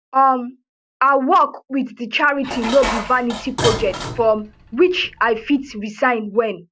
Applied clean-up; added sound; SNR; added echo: none; Dishes, pots, and pans; 9 dB; none.